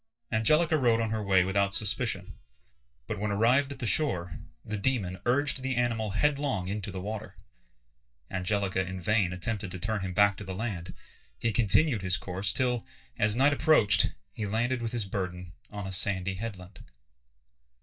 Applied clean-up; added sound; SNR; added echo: neural mask model DeepFilterNet 3.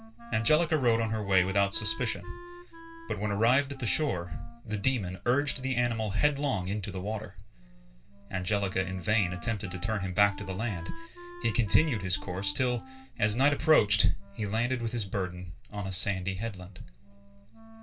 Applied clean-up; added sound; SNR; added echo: none; Wind instrument, woodwind instrument; 19 dB; reverberation time 0.2 s.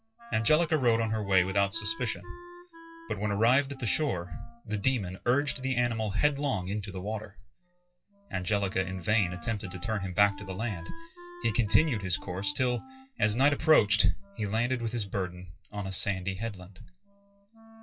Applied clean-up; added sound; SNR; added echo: classical method WPE with log-MMSE.